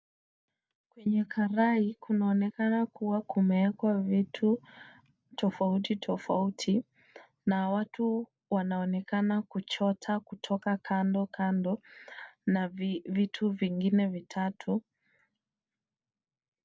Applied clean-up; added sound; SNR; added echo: none; none; none; none.